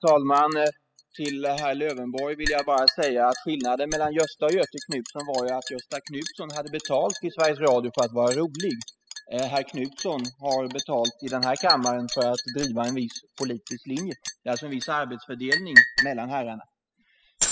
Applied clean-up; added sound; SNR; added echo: classical method spectral subtraction.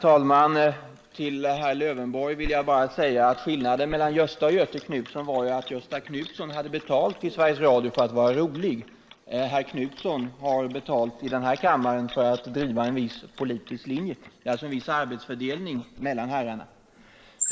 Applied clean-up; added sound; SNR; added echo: neural mask model Resemble Enhance denoiser.